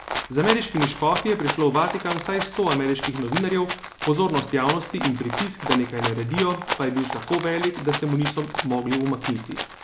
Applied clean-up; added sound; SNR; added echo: none; Rattle (instrument); 5 dB; none.